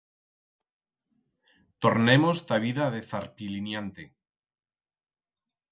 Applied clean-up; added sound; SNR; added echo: none; none; none; none.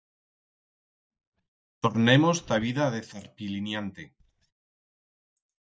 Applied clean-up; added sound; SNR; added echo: neural mask model DeepFilterNet 3.